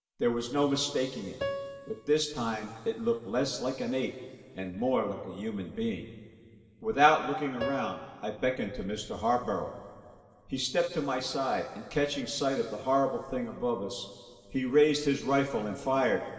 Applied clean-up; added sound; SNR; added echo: none; Piano; 13 dB; reverberation time 3.0 s.